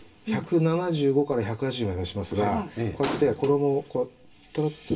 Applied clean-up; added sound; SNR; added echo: none; Gunshot, gunfire; 10 dB; reverberation time 0.2 s.